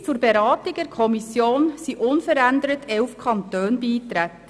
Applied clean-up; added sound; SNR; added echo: none; none; none; none.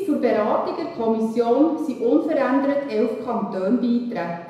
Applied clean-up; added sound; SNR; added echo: none; none; none; reverberation time 1.0 s.